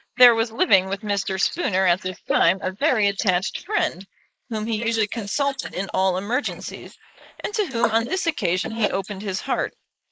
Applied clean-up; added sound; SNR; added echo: neural mask model Resemble Enhance denoiser.